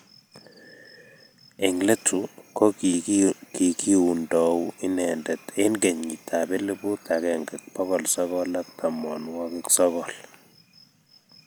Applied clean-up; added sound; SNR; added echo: none; none; none; none.